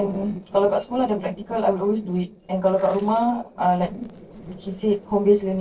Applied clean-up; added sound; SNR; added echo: neural separator model SepFormer DNS4.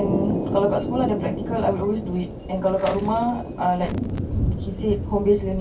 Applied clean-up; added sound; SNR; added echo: none; Thunder; 3 dB; reverberation time 0.1 s.